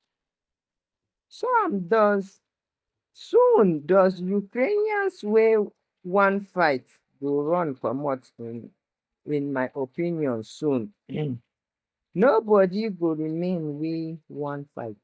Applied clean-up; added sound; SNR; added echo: neural mask model DeepFilterNet 3.